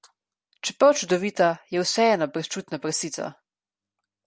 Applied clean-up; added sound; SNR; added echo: none; none; none; none.